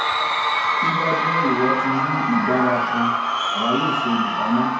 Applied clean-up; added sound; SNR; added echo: none; Crowd / Cheering; -3 dB; reverberation time 0.9 s.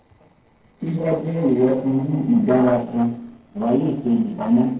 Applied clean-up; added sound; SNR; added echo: neural separator model SepFormer DNS4.